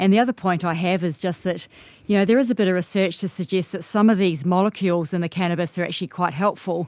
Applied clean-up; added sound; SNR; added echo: none; none; none; none.